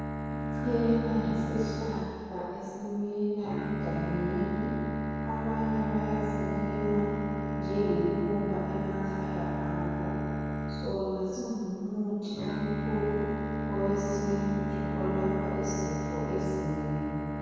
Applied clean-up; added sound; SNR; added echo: none; Bowed string instrument; 0 dB; reverberation time 2.2 s.